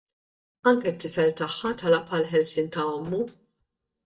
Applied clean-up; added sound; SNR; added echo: neural mask model DeepFilterNet 3.